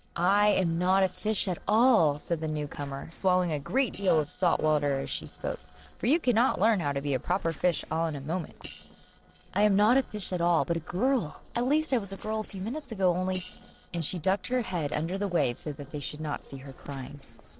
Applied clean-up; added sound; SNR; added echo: neural separator model SepFormer DNS4.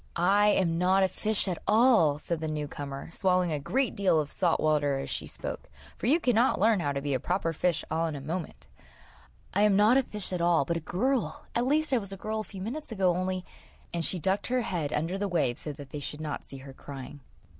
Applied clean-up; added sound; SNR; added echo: none; none; none; none.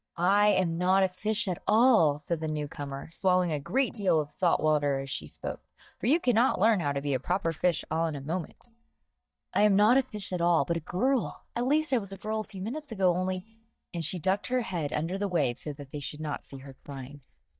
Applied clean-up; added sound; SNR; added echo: neural mask model DeepFilterNet 3.